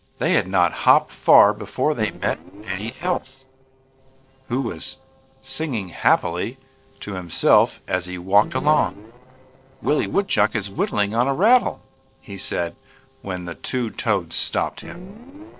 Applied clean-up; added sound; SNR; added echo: neural separator model SepFormer DNS4.